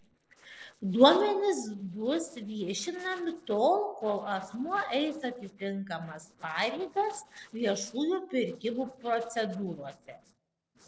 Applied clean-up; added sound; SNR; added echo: neural separator model SepFormer DNS4.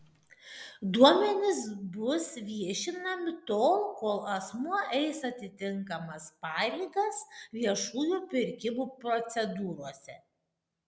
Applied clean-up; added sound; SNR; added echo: none; none; none; none.